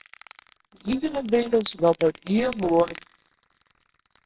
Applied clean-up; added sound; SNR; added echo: neural separator model SepFormer WHAMR!.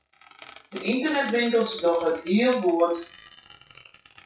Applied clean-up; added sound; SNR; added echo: classical method WPE with log-MMSE.